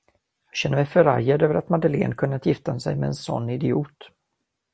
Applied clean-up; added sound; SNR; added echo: none; none; none; none.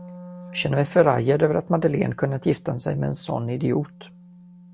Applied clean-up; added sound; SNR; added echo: none; Wind instrument, woodwind instrument; 20 dB; none.